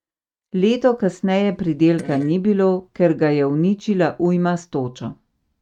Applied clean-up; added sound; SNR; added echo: neural mask model RNNoise.